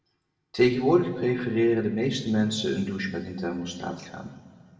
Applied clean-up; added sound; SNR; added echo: none; none; none; reverberation time 1.6 s.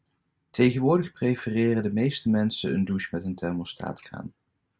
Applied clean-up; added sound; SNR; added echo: none; none; none; none.